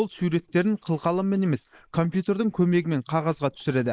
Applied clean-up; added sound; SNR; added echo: neural mask model Resemble Enhance denoiser.